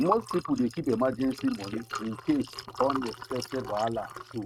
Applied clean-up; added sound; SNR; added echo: neural mask model RNNoise.